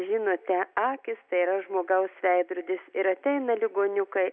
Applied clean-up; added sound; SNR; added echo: none; none; none; none.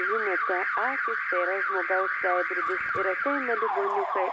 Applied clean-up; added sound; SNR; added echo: none; Alarm; -2 dB; none.